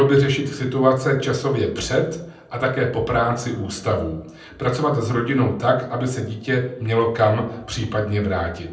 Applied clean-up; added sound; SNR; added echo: none; none; none; reverberation time 0.6 s.